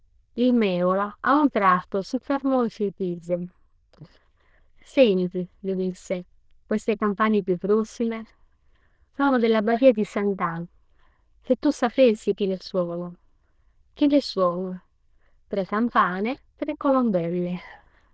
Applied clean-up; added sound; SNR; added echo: neural diffusion model UNIVERSE++.